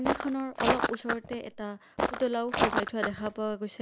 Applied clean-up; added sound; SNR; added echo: none; Walk, footsteps; -2 dB; none.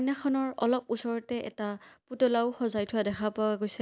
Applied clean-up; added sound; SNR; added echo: none; none; none; none.